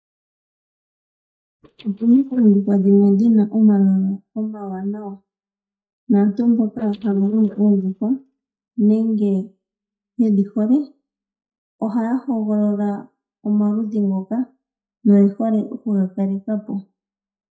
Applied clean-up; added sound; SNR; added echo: neural mask model DeepFilterNet 3.